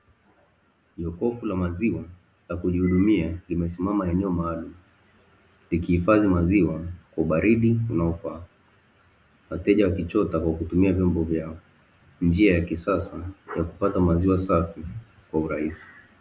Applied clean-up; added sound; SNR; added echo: none; none; none; none.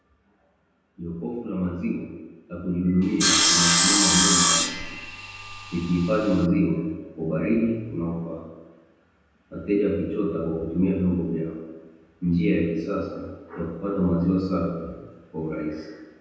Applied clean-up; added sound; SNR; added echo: none; Sawing; -4 dB; reverberation time 1.1 s.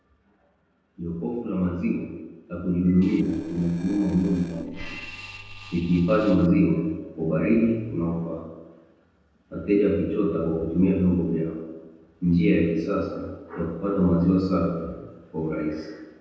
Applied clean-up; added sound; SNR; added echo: neural separator model SepFormer DNS4.